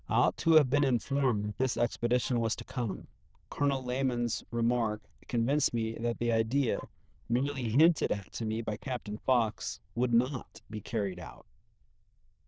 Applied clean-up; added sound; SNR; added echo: neural diffusion model UNIVERSE++.